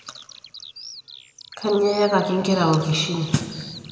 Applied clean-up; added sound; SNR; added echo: none; Bird vocalization, bird call, bird song; 17 dB; reverberation time 1.9 s.